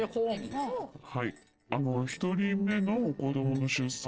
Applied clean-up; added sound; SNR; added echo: neural separator model SepFormer DNS4.